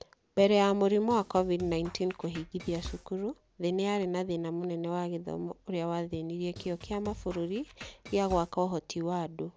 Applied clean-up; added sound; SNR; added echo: none; Drum kit; 15 dB; none.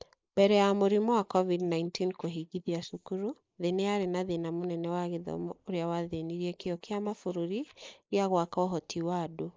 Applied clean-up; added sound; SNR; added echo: neural mask model Resemble Enhance denoiser.